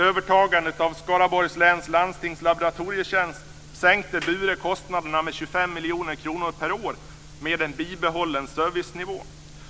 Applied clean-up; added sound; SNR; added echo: none; Clapping; 17 dB; none.